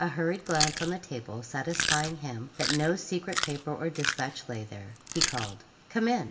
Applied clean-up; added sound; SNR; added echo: none; Chewing, mastication; 3 dB; reverberation time 1.1 s.